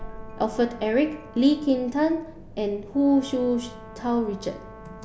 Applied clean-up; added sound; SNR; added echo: none; Brass instrument + Engine starting; 17 dB; none.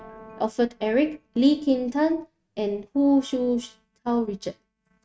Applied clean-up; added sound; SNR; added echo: neural mask model RNNoise.